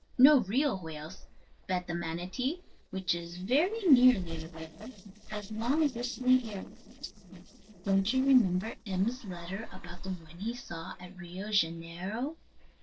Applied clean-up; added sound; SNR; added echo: neural separator model SepFormer DNS4.